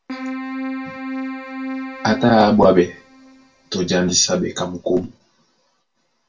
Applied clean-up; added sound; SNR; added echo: none; Keyboard (musical); 9 dB; reverberation time 0.2 s.